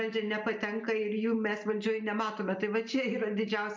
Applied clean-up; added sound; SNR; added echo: none; none; none; none.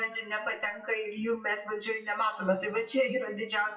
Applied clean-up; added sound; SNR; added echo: classical method WPE with log-MMSE.